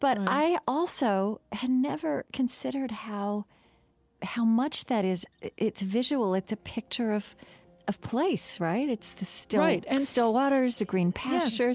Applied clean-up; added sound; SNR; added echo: none; none; none; none.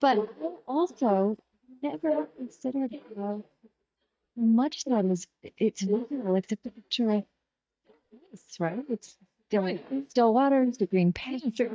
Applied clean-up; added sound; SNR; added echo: neural mask model DeepFilterNet 3.